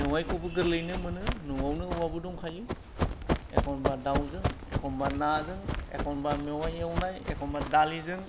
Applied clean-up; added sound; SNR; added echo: none; Run; 2 dB; none.